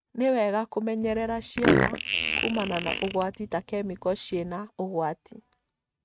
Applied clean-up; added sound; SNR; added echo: neural mask model RNNoise.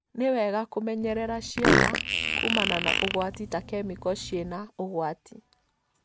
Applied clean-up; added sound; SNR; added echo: none; Fart; -3 dB; none.